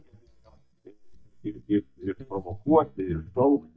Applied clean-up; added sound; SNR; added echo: neural mask model DeepFilterNet 3.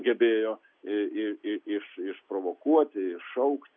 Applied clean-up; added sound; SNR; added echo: none; none; none; none.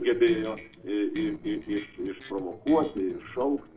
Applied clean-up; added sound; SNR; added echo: neural separator model SepFormer DNS4.